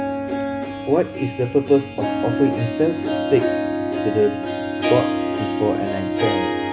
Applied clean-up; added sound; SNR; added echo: none; Harp; 1 dB; none.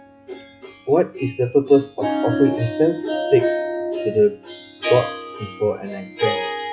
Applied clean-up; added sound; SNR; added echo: classical method log-MMSE.